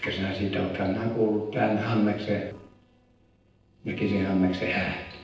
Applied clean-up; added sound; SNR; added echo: neural separator model SepFormer DNS4.